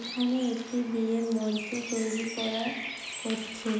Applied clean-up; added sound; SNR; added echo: none; Bird; 8 dB; reverberation time 1.0 s.